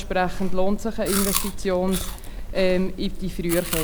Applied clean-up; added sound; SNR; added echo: none; Chewing, mastication; 1 dB; none.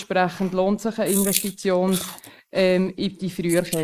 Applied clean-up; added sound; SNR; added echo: neural mask model Resemble Enhance denoiser.